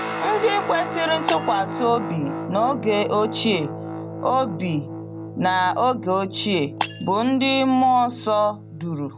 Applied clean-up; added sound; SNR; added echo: none; Shatter + Guitar; 8 dB; none.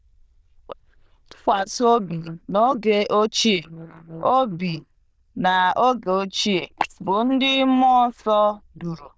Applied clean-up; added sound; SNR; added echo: neural diffusion model UNIVERSE++.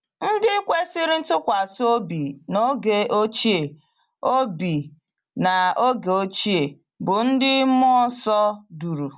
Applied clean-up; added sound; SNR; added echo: none; none; none; none.